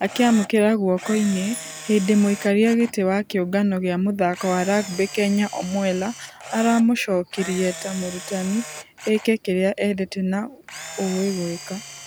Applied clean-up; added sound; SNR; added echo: none; Camera; 16 dB; none.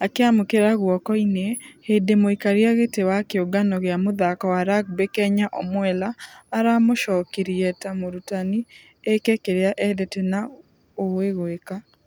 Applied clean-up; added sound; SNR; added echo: none; none; none; none.